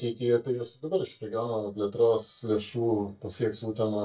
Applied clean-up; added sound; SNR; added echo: neural mask model DeepFilterNet 3.